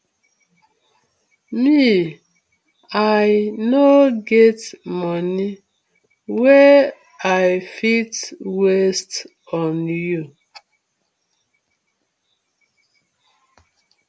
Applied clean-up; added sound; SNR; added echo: none; none; none; none.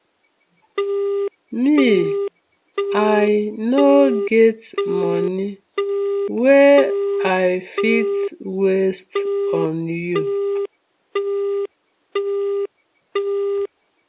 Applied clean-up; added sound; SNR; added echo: none; Telephone; 3 dB; none.